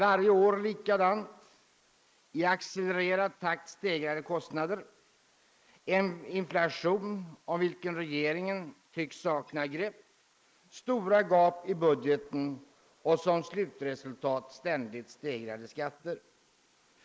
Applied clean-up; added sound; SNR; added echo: neural mask model Resemble Enhance denoiser.